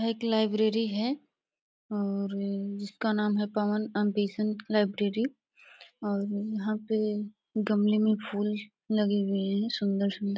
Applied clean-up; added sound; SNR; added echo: none; none; none; none.